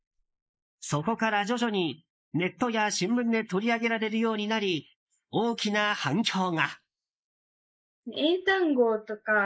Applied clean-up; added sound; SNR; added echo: neural mask model Resemble Enhance denoiser.